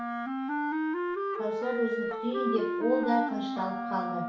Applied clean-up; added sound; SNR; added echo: none; Wind instrument, woodwind instrument; -1 dB; reverberation time 0.6 s.